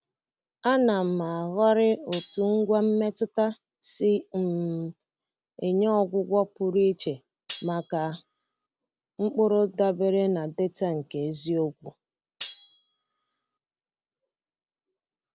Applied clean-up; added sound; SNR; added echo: none; Cutlery, silverware; 20 dB; none.